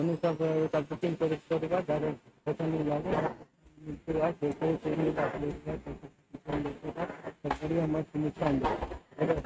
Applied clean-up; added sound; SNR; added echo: neural mask model RNNoise.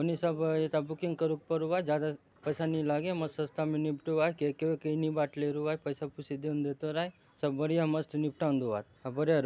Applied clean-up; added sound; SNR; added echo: none; none; none; none.